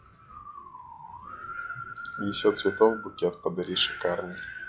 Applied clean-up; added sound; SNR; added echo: classical method log-MMSE.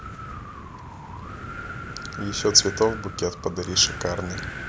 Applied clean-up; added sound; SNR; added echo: none; Wind; 8 dB; none.